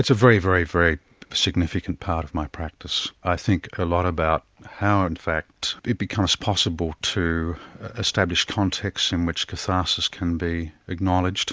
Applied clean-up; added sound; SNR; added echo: none; none; none; none.